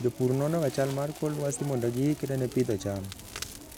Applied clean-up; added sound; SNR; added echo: none; Crackle; 15 dB; none.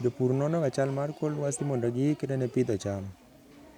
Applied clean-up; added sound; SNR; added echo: none; none; none; none.